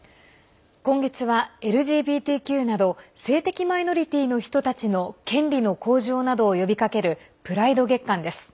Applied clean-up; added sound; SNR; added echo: none; none; none; none.